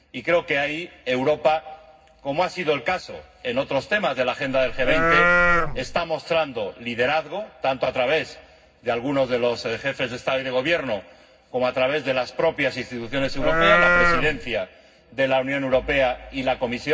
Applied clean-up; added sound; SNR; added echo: none; Livestock, farm animals, working animals; -4 dB; reverberation time 0.4 s.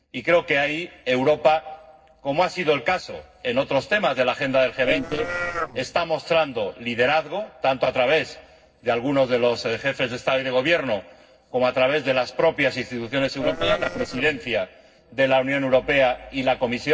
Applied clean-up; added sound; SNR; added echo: neural separator model SepFormer DNS4.